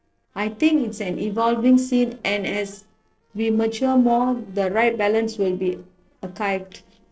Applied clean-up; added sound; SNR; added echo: neural separator model SepFormer DNS4.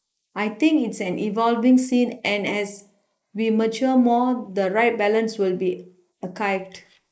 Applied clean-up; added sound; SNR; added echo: neural mask model Resemble Enhance denoiser.